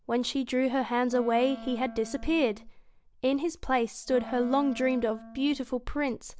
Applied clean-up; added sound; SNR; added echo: none; Wind instrument, woodwind instrument; 16 dB; none.